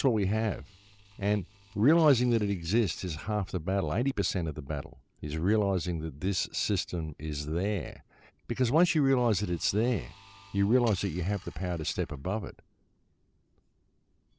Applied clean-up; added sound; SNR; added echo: neural separator model SepFormer DNS4.